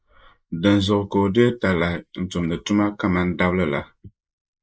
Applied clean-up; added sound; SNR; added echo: neural mask model Resemble Enhance denoiser.